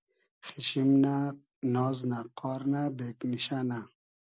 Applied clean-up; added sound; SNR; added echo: none; none; none; none.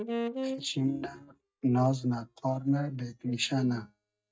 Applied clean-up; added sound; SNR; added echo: neural mask model DeepFilterNet 3.